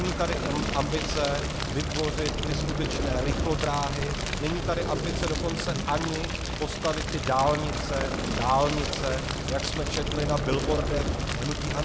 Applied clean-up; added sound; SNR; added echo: none; Fire; -1 dB; none.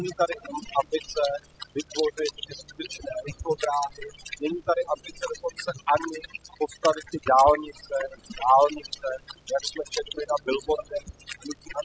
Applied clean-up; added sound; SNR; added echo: classical method spectral subtraction.